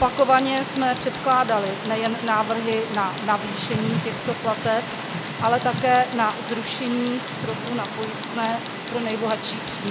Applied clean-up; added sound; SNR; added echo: none; Tick; 6 dB; none.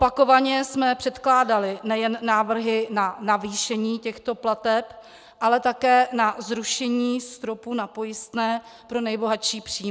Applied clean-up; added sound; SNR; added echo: none; none; none; none.